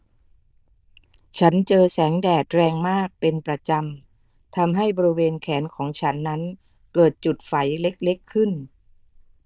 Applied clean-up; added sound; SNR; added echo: neural diffusion model UNIVERSE++.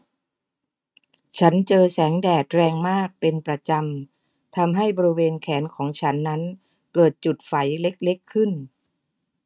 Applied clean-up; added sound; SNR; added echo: neural mask model RNNoise.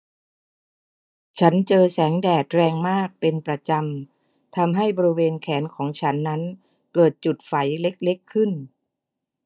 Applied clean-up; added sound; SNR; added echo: neural mask model DeepFilterNet 3.